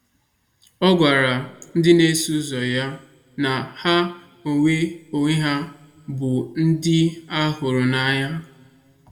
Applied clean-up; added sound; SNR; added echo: none; none; none; reverberation time 0.8 s.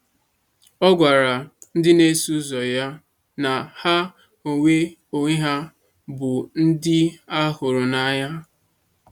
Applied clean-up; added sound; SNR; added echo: none; none; none; none.